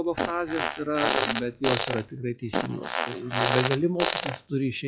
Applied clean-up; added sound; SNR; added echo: classical method log-MMSE.